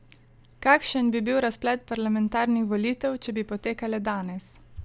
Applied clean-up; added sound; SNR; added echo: none; none; none; none.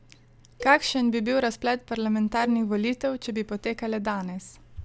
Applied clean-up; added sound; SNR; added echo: none; Cowbell; 20 dB; none.